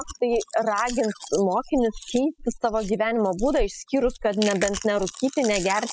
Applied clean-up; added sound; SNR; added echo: classical method spectral subtraction.